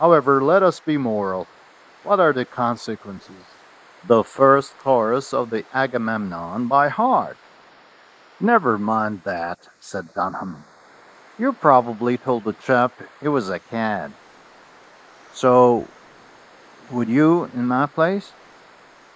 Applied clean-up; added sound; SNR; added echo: neural mask model Resemble Enhance denoiser.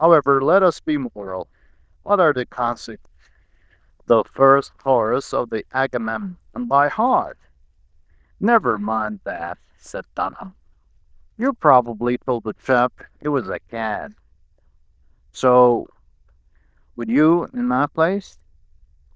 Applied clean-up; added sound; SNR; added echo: neural diffusion model UNIVERSE++.